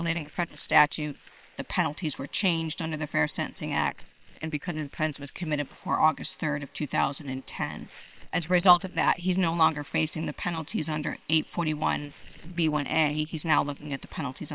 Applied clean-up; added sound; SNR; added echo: neural separator model SepFormer WHAM!.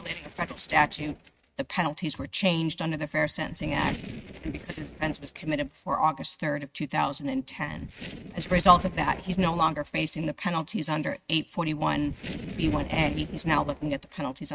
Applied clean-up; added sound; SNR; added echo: neural mask model RNNoise.